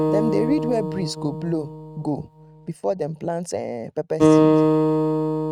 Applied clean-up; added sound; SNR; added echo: neural mask model RNNoise.